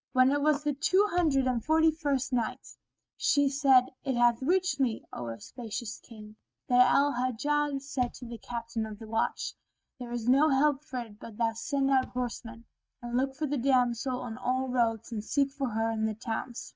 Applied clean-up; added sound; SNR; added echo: neural mask model RNNoise.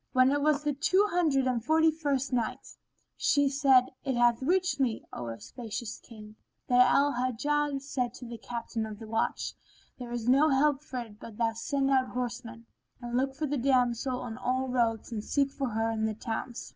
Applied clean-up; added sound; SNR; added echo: none; none; none; none.